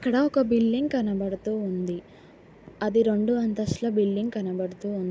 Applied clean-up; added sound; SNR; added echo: none; none; none; none.